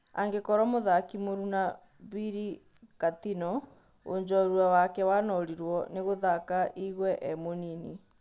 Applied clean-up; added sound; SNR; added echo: none; none; none; none.